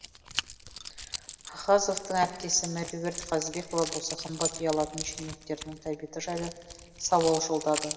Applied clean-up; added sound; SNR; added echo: none; Keys jangling; 9 dB; reverberation time 1.9 s.